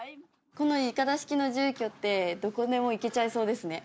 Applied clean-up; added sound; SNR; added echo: none; none; none; none.